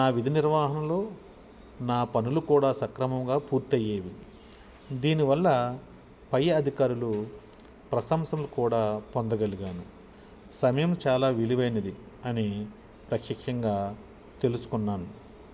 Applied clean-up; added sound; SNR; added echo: none; none; none; none.